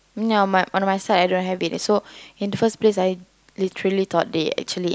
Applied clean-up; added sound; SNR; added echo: none; none; none; none.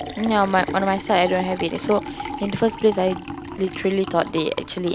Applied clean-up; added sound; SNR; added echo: none; Liquid; 11 dB; none.